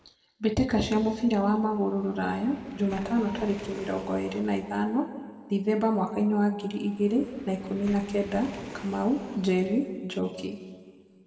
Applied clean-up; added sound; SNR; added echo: none; Waves, surf; 20 dB; reverberation time 1.6 s.